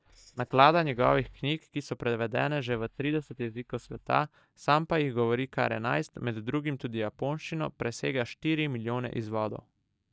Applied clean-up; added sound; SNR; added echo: neural mask model DeepFilterNet 3.